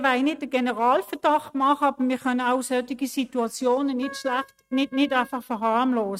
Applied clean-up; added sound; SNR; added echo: neural mask model RNNoise.